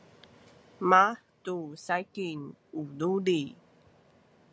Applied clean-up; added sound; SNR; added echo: none; none; none; none.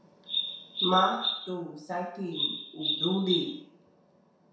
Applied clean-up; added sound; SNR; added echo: none; Bird vocalization, bird call, bird song; 1 dB; reverberation time 0.7 s.